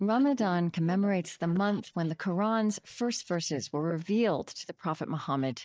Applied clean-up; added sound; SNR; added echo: neural mask model DeepFilterNet 3.